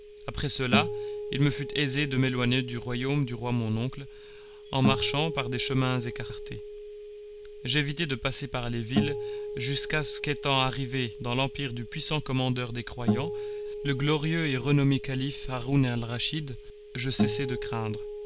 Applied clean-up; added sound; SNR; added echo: none; Acoustic guitar; 6 dB; none.